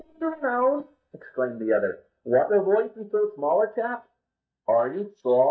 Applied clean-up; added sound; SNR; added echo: neural mask model DeepFilterNet 3.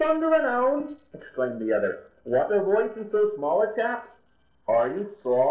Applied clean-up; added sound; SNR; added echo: neural separator model SepFormer DNS4.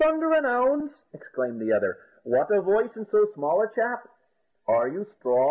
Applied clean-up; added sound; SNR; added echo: none; none; none; none.